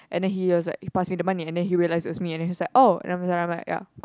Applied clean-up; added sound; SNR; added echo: none; none; none; none.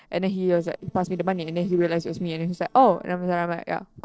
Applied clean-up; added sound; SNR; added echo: neural separator model SepFormer DNS4.